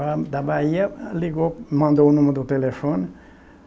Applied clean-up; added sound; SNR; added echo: none; none; none; none.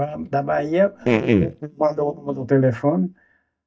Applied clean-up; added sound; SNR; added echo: neural mask model DeepFilterNet 3.